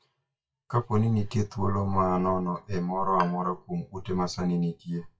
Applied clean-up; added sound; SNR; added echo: classical method WPE with log-MMSE.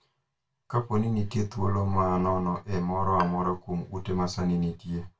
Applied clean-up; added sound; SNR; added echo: none; Bowed string instrument; 18 dB; reverberation time 0.2 s.